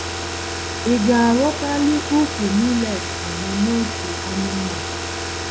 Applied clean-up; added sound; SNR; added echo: none; Car; 4 dB; none.